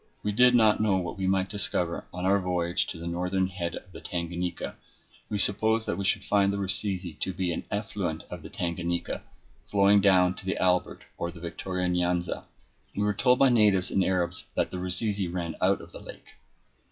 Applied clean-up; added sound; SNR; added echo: classical method WPE with log-MMSE.